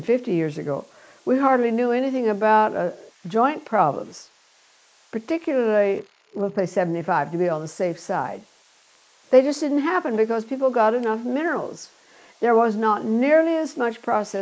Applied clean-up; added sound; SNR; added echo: neural mask model Resemble Enhance denoiser.